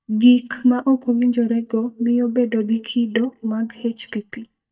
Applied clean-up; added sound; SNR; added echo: neural mask model DeepFilterNet 3.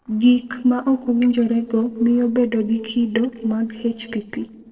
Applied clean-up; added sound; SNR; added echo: neural separator model SepFormer DNS4.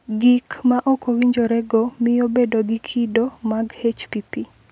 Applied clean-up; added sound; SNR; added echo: none; none; none; none.